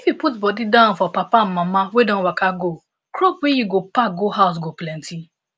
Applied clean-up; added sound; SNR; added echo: none; none; none; none.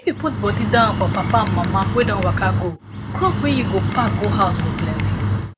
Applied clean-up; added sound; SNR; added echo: none; Bird; 0 dB; none.